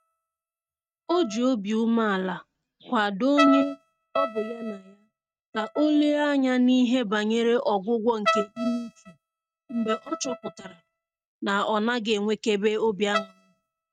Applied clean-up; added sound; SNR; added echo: neural mask model RNNoise.